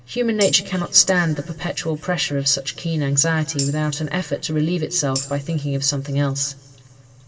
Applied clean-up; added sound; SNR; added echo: none; Tambourine; 13 dB; reverberation time 2.2 s.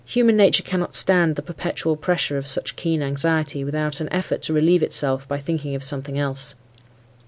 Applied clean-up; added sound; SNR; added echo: none; none; none; none.